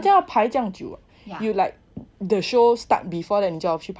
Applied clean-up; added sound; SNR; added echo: none; none; none; none.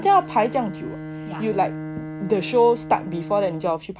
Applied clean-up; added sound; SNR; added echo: none; Bowed string instrument; 11 dB; none.